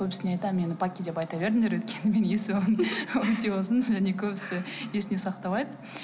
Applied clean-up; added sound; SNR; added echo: none; none; none; none.